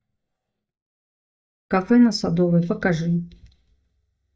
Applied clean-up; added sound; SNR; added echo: neural mask model DeepFilterNet 3.